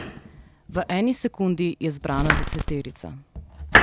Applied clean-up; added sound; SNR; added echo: none; Fireworks + Domestic sounds, home sounds; -1 dB; none.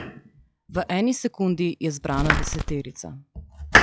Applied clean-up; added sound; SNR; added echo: classical method log-MMSE.